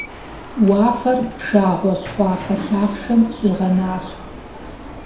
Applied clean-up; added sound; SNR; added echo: none; Alarm; 13 dB; reverberation time 0.6 s.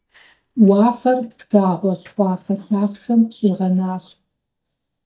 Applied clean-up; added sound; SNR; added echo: neural mask model DeepFilterNet 3.